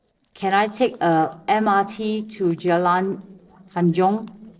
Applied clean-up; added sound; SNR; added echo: neural separator model SepFormer DNS4.